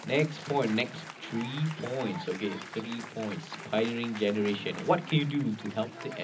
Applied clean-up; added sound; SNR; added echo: none; Applause; 13 dB; reverberation time 0.4 s.